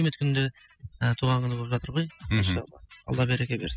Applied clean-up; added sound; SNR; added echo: classical method spectral subtraction.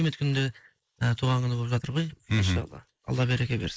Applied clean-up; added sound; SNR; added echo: neural mask model Resemble Enhance denoiser.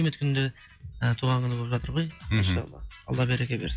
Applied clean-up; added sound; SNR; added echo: classical method log-MMSE.